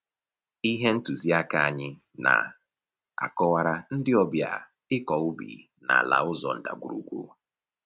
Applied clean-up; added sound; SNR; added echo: none; none; none; none.